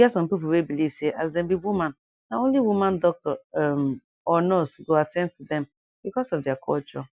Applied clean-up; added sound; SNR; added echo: none; none; none; none.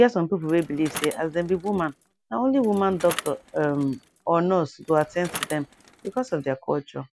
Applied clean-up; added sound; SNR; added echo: none; Bicycle; 14 dB; none.